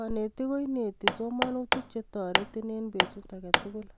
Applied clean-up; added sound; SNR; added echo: none; Hammer; -2 dB; none.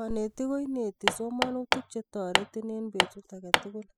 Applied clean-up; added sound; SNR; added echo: classical method spectral subtraction.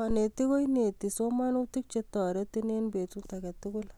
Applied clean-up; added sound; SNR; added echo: none; none; none; none.